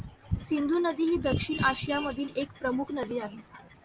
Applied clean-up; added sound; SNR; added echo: none; none; none; none.